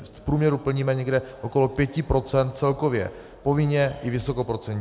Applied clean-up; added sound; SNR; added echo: none; none; none; none.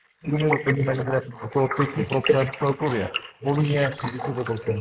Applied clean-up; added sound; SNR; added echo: neural mask model Resemble Enhance denoiser.